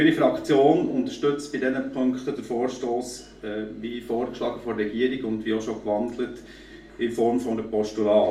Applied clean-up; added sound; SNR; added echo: none; none; none; reverberation time 0.4 s.